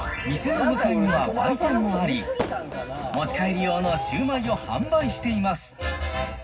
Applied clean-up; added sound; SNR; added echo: none; Fireworks; 13 dB; reverberation time 0.4 s.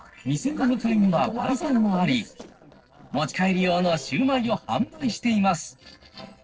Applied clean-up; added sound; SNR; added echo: neural separator model SepFormer DNS4.